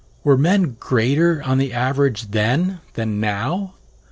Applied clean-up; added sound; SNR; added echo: none; none; none; none.